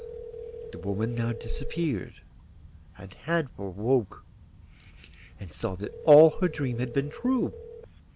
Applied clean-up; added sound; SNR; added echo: none; Telephone; 15 dB; none.